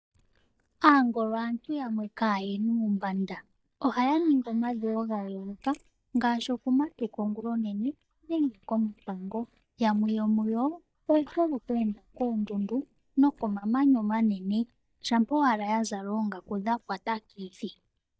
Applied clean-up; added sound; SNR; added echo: neural mask model DeepFilterNet 3.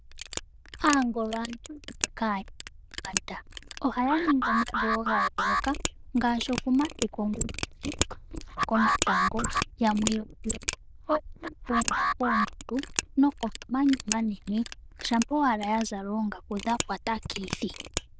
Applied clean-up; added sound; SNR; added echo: neural diffusion model UNIVERSE++.